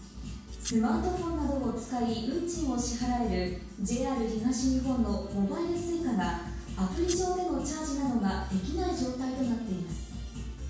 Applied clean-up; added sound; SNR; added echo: none; Domestic sounds, home sounds; 13 dB; reverberation time 0.6 s.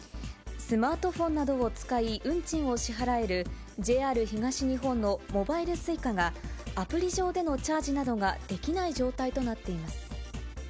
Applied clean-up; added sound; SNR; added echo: none; none; none; none.